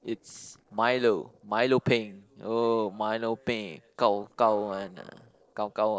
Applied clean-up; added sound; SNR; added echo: neural separator model SepFormer DNS4.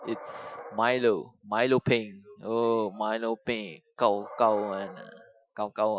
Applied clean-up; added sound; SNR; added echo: classical method Wiener filter.